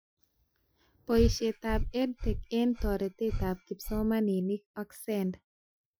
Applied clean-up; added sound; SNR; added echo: classical method Wiener filter.